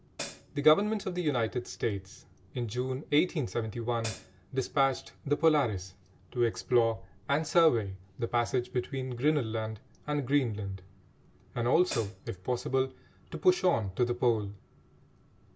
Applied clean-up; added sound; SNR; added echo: none; Hi-hat; 12 dB; none.